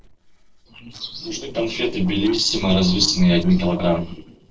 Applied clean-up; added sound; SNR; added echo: neural separator model SepFormer DNS4.